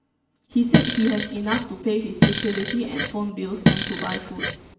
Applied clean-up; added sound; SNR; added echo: none; Fart; -4 dB; reverberation time 0.8 s.